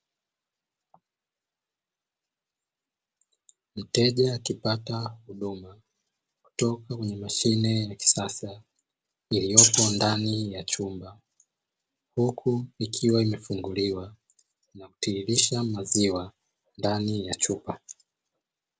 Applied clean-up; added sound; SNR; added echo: none; none; none; none.